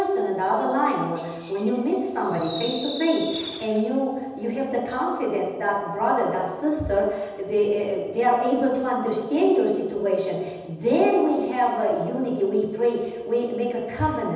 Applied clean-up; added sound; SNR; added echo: none; Fireworks; 9 dB; reverberation time 1.1 s.